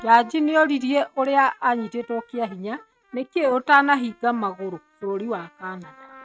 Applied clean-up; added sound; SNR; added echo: neural mask model RNNoise.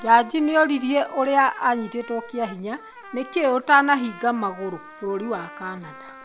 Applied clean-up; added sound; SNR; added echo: none; Trumpet; 19 dB; none.